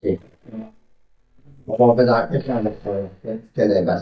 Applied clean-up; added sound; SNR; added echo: neural mask model DeepFilterNet 3.